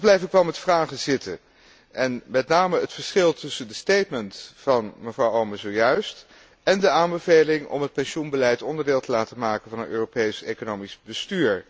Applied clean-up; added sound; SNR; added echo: none; none; none; none.